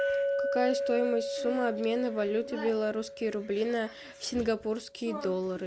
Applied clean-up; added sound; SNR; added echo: none; Chink, clink; 4 dB; none.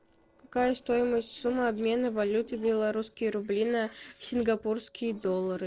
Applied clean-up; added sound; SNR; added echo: neural separator model SepFormer DNS4.